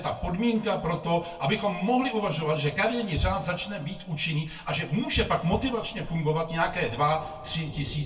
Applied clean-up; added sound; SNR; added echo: none; Thunder; 20 dB; reverberation time 0.2 s.